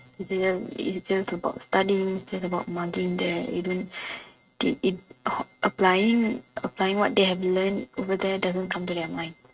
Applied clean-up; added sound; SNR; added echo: neural mask model RNNoise.